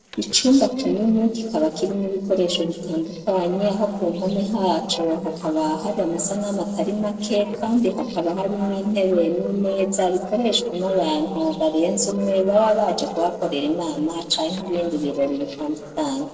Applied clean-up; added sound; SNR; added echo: neural separator model SepFormer DNS4.